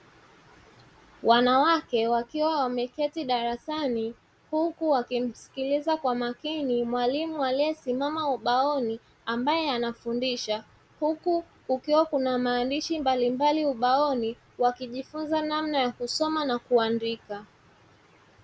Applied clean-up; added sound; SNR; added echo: none; none; none; none.